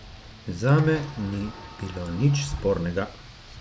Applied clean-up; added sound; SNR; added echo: none; Sliding door + Rain; 14 dB; none.